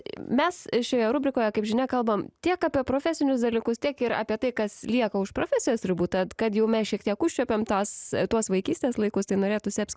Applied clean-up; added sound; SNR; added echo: none; none; none; none.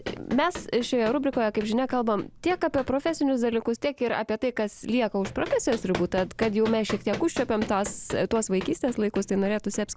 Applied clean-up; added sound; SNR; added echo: none; Run; 14 dB; none.